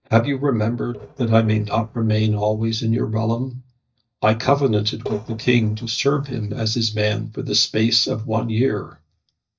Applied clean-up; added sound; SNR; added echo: neural mask model DeepFilterNet 3.